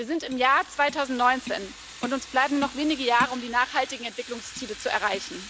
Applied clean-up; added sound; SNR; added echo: none; Tap + Fire; 14 dB; none.